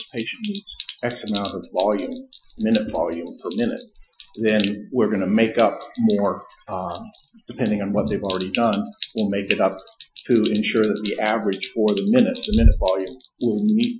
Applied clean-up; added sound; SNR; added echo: classical method Wiener filter.